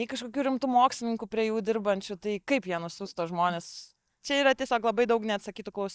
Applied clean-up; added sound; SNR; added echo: neural mask model DeepFilterNet 3.